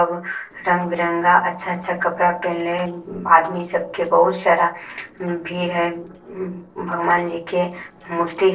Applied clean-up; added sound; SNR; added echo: neural separator model SepFormer DNS4.